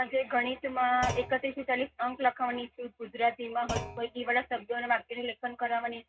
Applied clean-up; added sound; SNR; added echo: none; Thump, thud; 11 dB; reverberation time 0.2 s.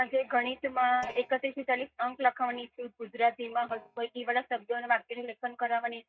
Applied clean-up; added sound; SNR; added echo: neural mask model DeepFilterNet 3.